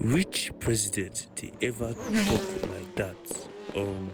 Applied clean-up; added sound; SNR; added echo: none; Race car, auto racing / Accelerating, revving, vroom; 4 dB; none.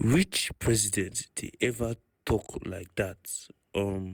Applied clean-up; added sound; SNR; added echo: none; none; none; none.